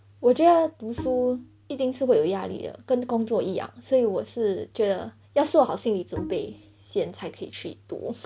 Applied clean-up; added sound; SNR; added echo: none; Bowed string instrument; 14 dB; none.